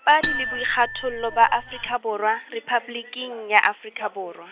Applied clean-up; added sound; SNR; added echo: none; Marimba, xylophone; 7 dB; none.